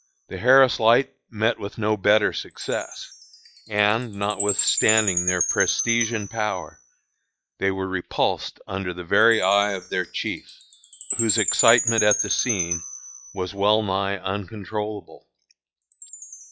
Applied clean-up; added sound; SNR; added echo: classical method log-MMSE.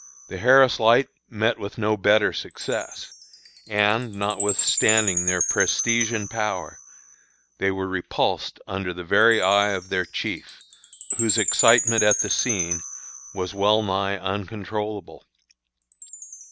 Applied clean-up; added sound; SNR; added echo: none; Chime; 7 dB; none.